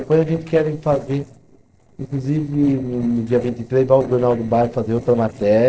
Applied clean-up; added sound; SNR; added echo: neural separator model SepFormer DNS4.